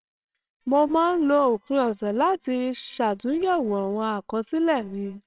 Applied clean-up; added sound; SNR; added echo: neural separator model SepFormer WHAMR!.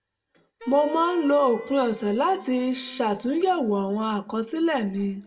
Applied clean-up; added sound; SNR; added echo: none; Wind instrument, woodwind instrument; 20 dB; reverberation time 1.2 s.